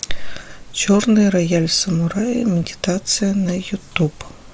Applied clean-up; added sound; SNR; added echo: none; none; none; none.